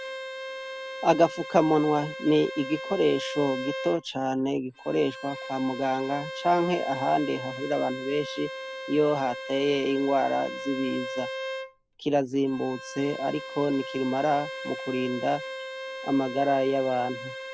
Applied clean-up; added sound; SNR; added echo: none; Bowed string instrument; 10 dB; none.